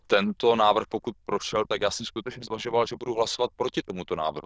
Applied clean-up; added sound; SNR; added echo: neural diffusion model UNIVERSE++.